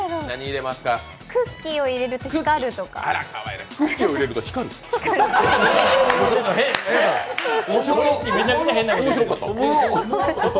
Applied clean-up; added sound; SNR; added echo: none; none; none; none.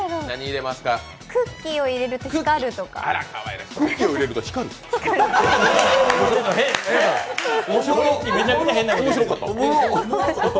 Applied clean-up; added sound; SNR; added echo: none; Walk, footsteps; 15 dB; none.